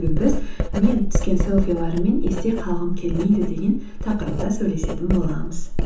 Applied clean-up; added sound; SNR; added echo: none; Writing; -1 dB; reverberation time 0.7 s.